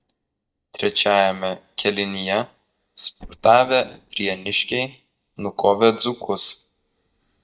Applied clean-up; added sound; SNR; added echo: neural mask model DeepFilterNet 3.